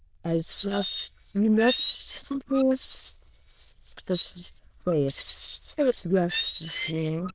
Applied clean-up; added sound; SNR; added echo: neural diffusion model UNIVERSE++.